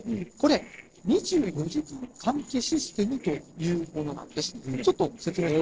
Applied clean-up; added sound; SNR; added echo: neural separator model SepFormer DNS4.